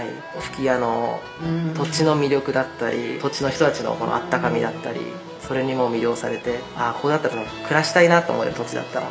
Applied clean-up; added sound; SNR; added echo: none; none; none; reverberation time 2.4 s.